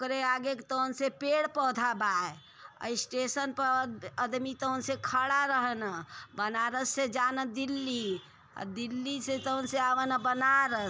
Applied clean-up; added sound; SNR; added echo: none; none; none; none.